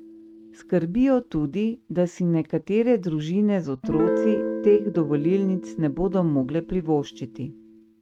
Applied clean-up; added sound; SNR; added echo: neural mask model RNNoise.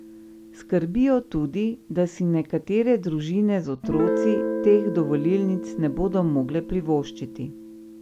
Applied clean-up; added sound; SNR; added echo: none; Guitar; 8 dB; none.